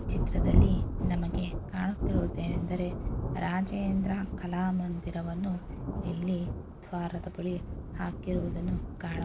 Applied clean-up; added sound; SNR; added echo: none; Thunder; -1 dB; none.